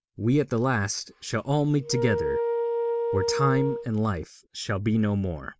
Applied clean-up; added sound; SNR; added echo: none; Wind instrument, woodwind instrument; 2 dB; none.